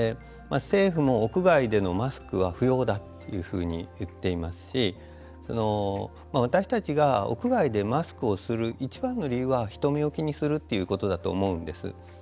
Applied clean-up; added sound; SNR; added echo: none; none; none; none.